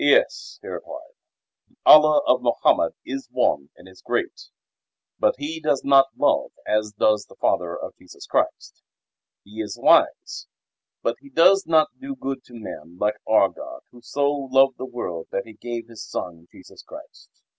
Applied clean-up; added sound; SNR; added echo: none; none; none; none.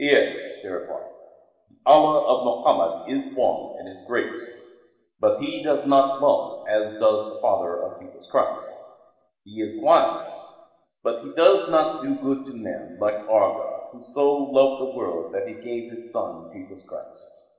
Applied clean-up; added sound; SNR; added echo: none; none; none; reverberation time 1.4 s.